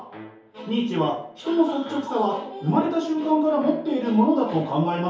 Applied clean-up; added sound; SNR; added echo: none; none; none; reverberation time 0.6 s.